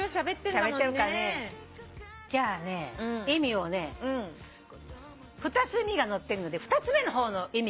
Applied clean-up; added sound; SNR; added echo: none; none; none; none.